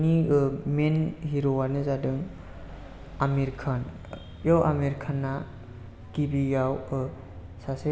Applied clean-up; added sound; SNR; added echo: none; none; none; none.